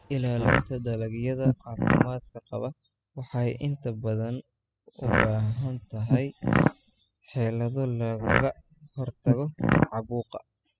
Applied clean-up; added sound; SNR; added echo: classical method spectral subtraction.